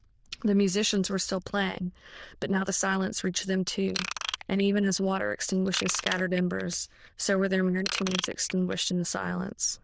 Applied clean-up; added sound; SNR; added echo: neural diffusion model UNIVERSE++.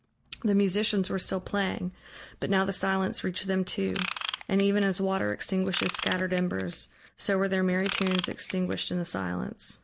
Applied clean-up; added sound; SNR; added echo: none; Ratchet, pawl / Tools; 8 dB; none.